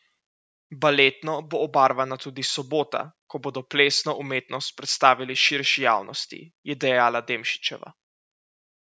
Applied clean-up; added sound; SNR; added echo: none; none; none; none.